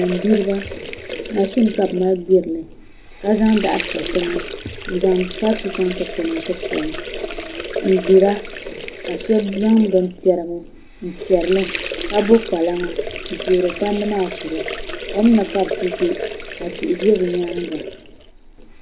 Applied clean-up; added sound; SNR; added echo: none; Sink (filling or washing) / Water; 9 dB; reverberation time 0.4 s.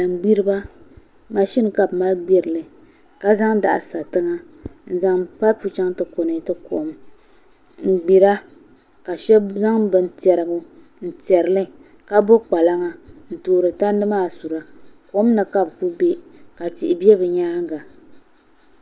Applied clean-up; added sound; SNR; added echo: none; none; none; none.